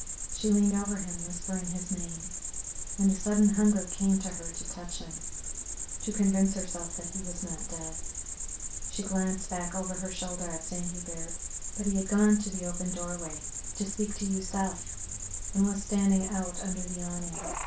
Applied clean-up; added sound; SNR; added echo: none; Cricket; 4 dB; reverberation time 0.3 s.